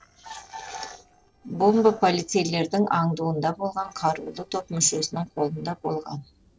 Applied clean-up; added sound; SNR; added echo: neural separator model SepFormer DNS4.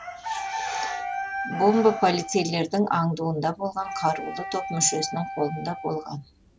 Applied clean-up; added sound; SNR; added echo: none; Chicken, rooster + Wind instrument, woodwind instrument; 8 dB; none.